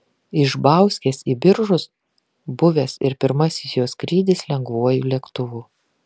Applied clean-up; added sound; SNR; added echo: none; none; none; none.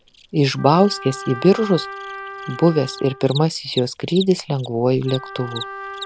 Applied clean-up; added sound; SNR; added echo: none; Trumpet + Cricket; 14 dB; none.